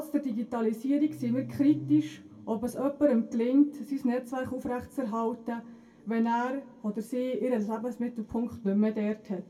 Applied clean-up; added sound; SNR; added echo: none; none; none; reverberation time 0.2 s.